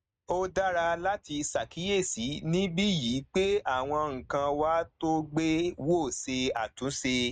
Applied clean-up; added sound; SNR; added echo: neural mask model RNNoise.